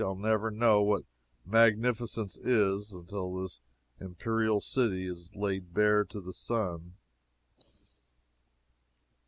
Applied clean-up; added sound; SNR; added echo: none; none; none; none.